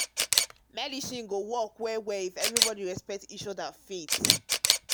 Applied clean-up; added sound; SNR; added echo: none; Camera; -4 dB; none.